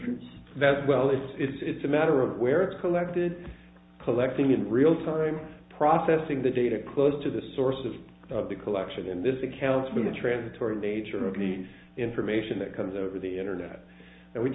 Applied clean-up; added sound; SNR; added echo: none; none; none; none.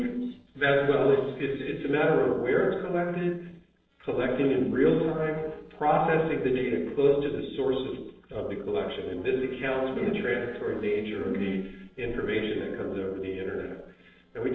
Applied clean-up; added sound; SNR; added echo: neural separator model SepFormer DNS4.